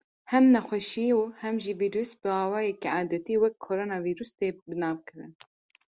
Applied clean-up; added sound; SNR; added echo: none; none; none; none.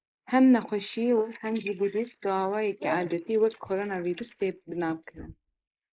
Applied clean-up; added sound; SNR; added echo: neural mask model Resemble Enhance denoiser.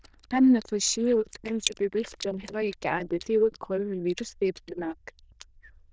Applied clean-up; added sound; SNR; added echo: neural diffusion model UNIVERSE++.